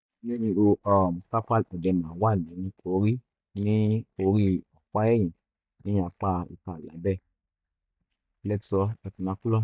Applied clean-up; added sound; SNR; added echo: neural mask model DeepFilterNet 3.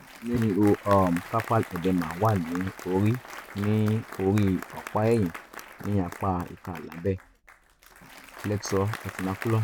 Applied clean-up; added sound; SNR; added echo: none; Applause; 15 dB; none.